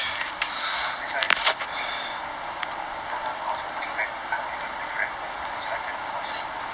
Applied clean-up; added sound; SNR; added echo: none; none; none; none.